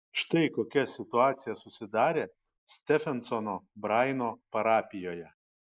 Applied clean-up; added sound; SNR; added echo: neural mask model Resemble Enhance denoiser.